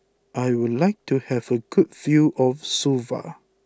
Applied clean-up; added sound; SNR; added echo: none; none; none; none.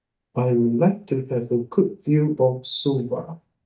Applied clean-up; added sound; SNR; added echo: neural mask model DeepFilterNet 3.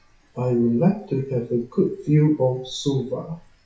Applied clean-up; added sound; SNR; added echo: classical method WPE with log-MMSE.